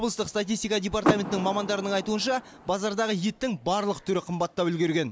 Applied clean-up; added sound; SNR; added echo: none; Door / Car; 5 dB; none.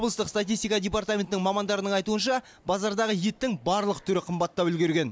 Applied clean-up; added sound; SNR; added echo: none; none; none; none.